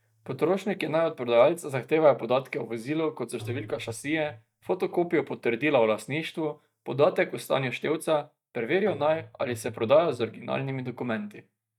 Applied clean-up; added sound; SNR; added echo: neural mask model DeepFilterNet 3.